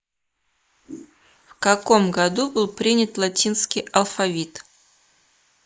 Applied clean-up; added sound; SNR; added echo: neural mask model Resemble Enhance denoiser.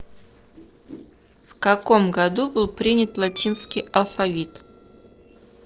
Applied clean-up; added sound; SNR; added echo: neural separator model SepFormer DNS4.